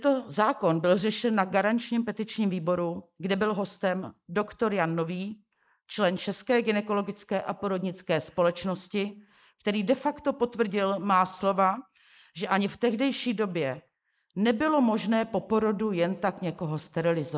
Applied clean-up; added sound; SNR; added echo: neural mask model Resemble Enhance denoiser.